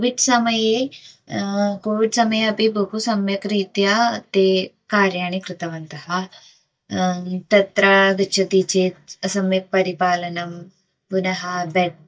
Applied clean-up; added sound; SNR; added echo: neural mask model DeepFilterNet 3.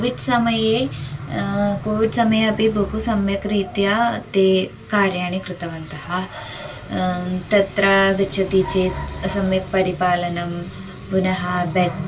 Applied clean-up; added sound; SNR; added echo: none; Car passing by; 20 dB; reverberation time 0.2 s.